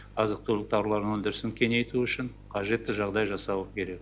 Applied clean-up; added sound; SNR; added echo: none; none; none; none.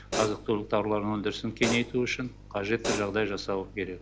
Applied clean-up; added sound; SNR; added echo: none; Hi-hat; 8 dB; none.